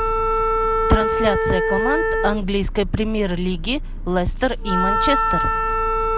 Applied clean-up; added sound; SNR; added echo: none; Wind instrument, woodwind instrument; 0 dB; none.